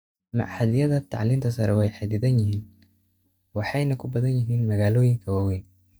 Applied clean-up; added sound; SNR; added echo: neural mask model DeepFilterNet 3.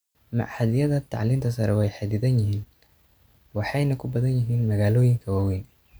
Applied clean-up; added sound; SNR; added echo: none; none; none; none.